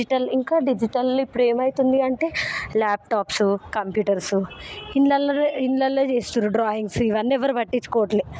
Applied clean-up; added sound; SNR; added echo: none; none; none; none.